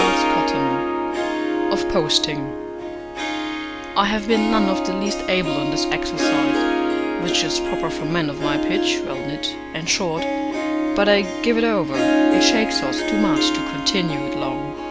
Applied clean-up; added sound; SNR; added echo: none; Harp; -2 dB; none.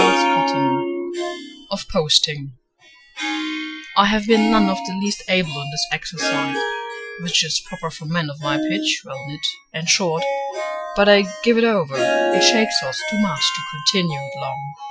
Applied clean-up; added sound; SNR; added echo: classical method Wiener filter.